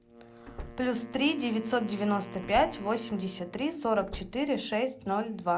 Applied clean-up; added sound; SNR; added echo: none; Wind instrument, woodwind instrument + Slam; 15 dB; none.